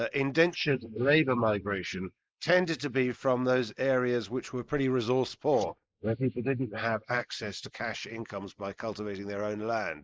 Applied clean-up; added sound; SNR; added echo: neural mask model Resemble Enhance denoiser.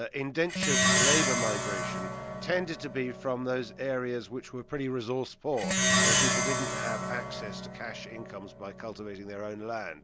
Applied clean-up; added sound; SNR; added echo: none; Plucked string instrument; -3 dB; none.